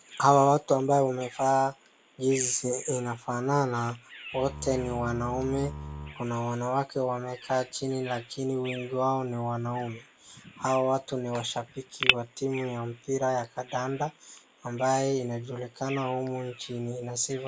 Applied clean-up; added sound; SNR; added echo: none; Bowed string instrument + Bird vocalization, bird call, bird song; 12 dB; none.